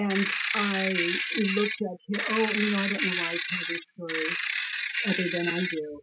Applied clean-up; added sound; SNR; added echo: classical method spectral subtraction.